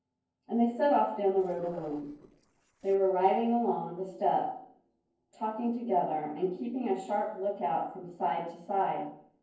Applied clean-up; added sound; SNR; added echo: neural separator model SepFormer DNS4.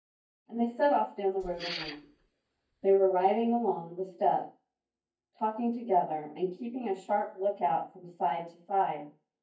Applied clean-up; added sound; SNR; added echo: neural mask model DeepFilterNet 3.